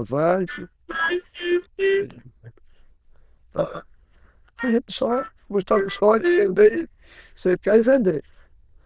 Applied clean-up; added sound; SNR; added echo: neural diffusion model UNIVERSE++.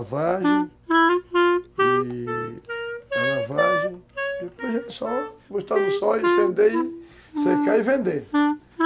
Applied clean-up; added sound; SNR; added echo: none; Wind instrument, woodwind instrument; -3 dB; none.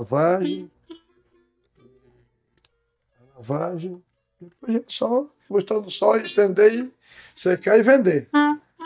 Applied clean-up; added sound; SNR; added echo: neural mask model DeepFilterNet 3.